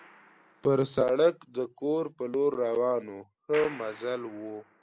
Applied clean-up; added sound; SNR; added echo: none; Clapping; 20 dB; none.